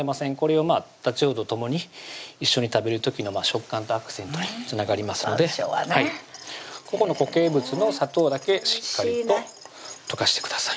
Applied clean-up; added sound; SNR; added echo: none; none; none; none.